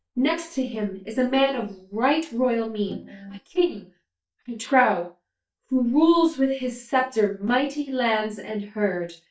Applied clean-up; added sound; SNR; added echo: neural mask model DeepFilterNet 3.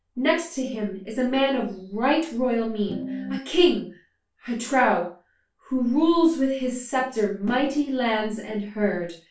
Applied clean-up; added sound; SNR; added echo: none; Piano; 6 dB; reverberation time 0.3 s.